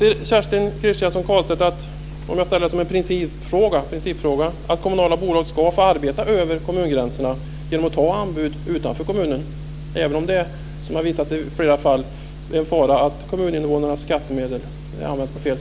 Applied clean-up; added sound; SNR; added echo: none; none; none; none.